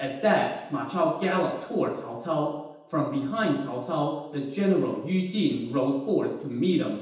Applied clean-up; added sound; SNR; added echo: none; none; none; reverberation time 0.9 s.